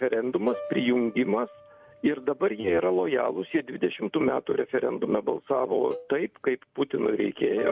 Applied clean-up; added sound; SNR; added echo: none; Piano + Cowbell; 18 dB; none.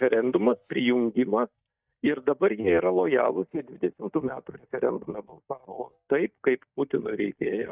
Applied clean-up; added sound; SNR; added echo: neural mask model DeepFilterNet 3.